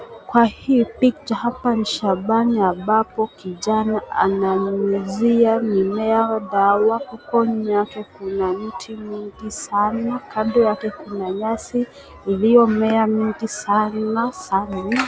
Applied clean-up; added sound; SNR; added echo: none; none; none; none.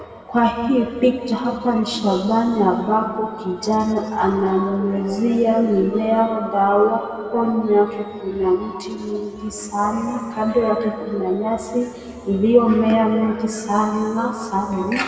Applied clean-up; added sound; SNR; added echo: none; none; none; reverberation time 2.2 s.